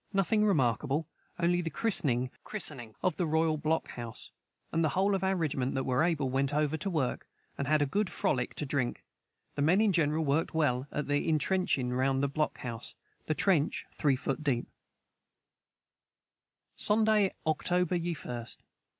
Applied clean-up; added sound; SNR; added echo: none; none; none; none.